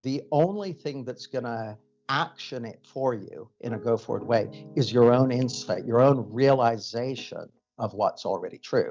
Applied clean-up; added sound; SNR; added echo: neural mask model DeepFilterNet 3.